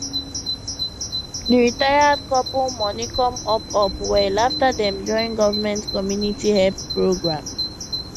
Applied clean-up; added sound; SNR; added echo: none; Bird vocalization, bird call, bird song; 8 dB; none.